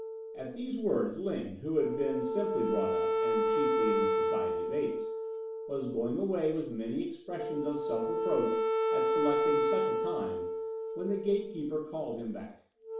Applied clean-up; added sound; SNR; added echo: none; Wind instrument, woodwind instrument; -2 dB; reverberation time 0.5 s.